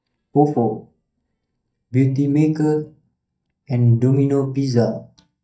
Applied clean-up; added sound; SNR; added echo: neural mask model DeepFilterNet 3.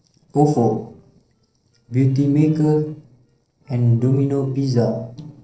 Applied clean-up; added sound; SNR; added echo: neural separator model SepFormer DNS4.